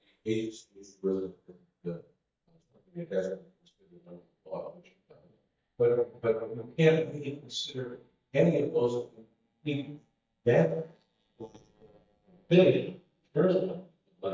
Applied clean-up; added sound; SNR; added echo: neural mask model DeepFilterNet 3.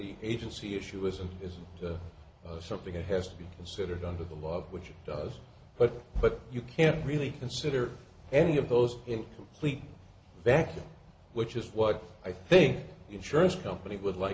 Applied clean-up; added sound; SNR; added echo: none; none; none; none.